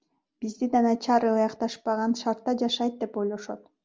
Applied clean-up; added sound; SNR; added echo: none; none; none; none.